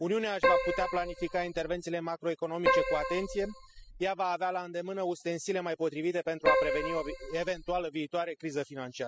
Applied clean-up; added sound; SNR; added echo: classical method spectral subtraction.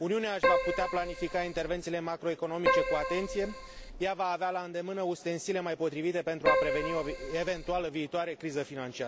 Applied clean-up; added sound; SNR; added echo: none; Keyboard (musical); -1 dB; none.